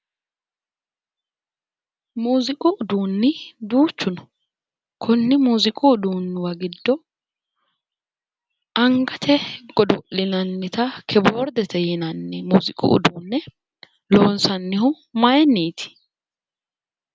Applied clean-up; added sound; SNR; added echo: none; none; none; none.